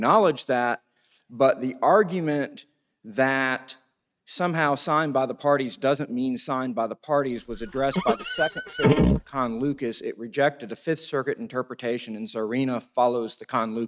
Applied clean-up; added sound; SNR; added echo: neural mask model RNNoise.